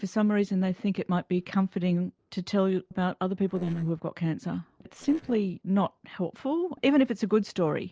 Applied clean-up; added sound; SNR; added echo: neural separator model SepFormer DNS4.